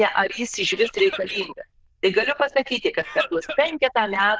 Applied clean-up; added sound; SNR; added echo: neural diffusion model UNIVERSE++.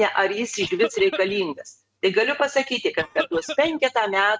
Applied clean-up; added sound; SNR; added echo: neural mask model RNNoise.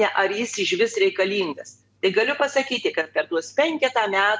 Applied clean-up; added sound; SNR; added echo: none; none; none; none.